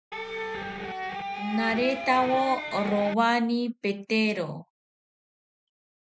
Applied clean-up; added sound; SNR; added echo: none; Electric guitar; 6 dB; none.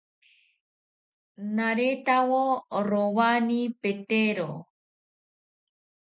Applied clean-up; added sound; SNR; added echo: none; none; none; none.